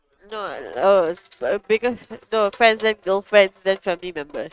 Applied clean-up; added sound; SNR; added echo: neural mask model RNNoise.